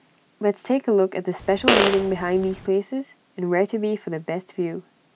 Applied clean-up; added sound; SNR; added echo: none; Fart; 0 dB; none.